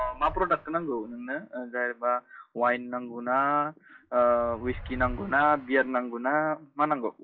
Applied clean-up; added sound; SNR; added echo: classical method WPE with log-MMSE.